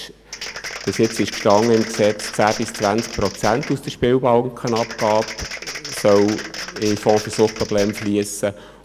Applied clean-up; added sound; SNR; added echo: none; Applause; 12 dB; none.